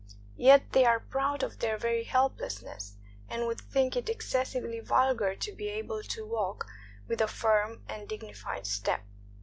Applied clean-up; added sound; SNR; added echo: none; none; none; none.